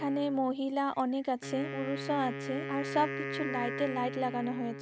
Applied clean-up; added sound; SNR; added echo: none; Wind instrument, woodwind instrument; 7 dB; none.